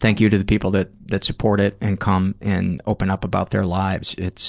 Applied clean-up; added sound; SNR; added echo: neural separator model SepFormer DNS4.